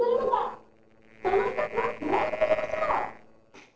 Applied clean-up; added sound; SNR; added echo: neural separator model SepFormer DNS4.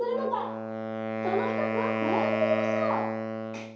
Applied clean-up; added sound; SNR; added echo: none; Wind instrument, woodwind instrument; -1 dB; reverberation time 2.4 s.